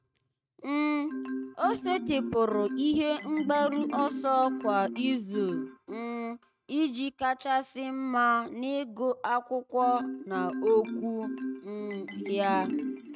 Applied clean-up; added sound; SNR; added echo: neural mask model RNNoise.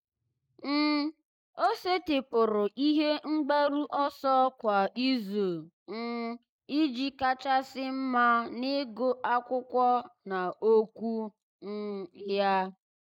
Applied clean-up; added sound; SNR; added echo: neural mask model Resemble Enhance denoiser.